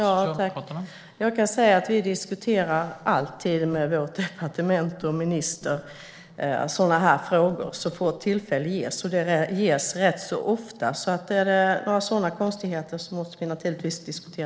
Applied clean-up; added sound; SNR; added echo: neural separator model SepFormer DNS4.